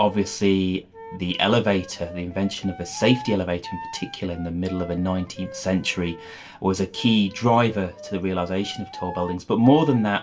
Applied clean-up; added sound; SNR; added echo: none; Wind instrument, woodwind instrument; 17 dB; reverberation time 0.2 s.